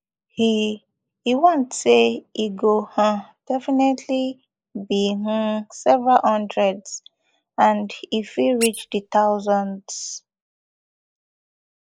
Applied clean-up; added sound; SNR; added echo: neural mask model Resemble Enhance denoiser.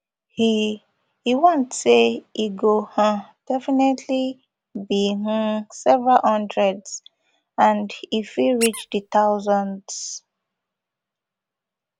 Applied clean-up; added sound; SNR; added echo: none; Squeak; 12 dB; none.